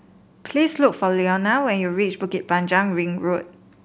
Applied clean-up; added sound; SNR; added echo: none; none; none; none.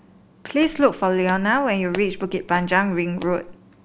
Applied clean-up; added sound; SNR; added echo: none; Walk, footsteps; 18 dB; none.